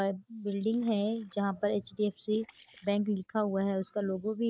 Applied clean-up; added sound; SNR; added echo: neural mask model Resemble Enhance denoiser.